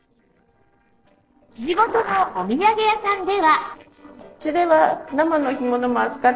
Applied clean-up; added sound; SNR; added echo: neural separator model SepFormer DNS4.